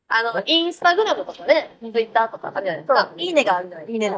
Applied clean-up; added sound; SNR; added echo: neural mask model DeepFilterNet 3.